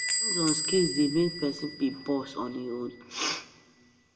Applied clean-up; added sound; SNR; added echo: none; Door / Bell; 3 dB; reverberation time 1.1 s.